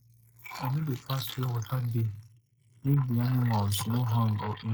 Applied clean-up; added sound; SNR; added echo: neural mask model Resemble Enhance denoiser.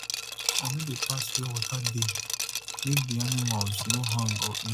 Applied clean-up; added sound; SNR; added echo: none; Liquid; 0 dB; none.